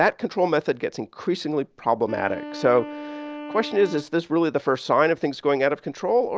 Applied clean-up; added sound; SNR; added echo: none; Wind instrument, woodwind instrument; 14 dB; none.